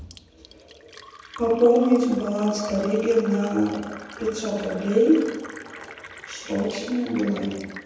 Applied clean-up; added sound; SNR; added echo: none; Fill (with liquid); 17 dB; reverberation time 1.1 s.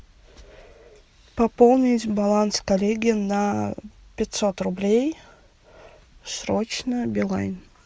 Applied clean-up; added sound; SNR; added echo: none; none; none; none.